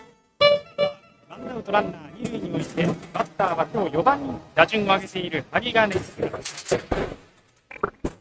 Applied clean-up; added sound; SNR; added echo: neural mask model RNNoise.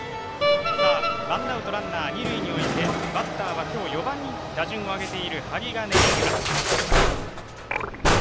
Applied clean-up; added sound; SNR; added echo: none; Musical instrument; -5 dB; none.